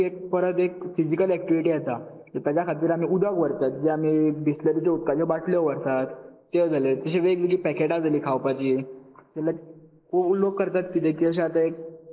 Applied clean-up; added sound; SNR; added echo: neural mask model Resemble Enhance denoiser.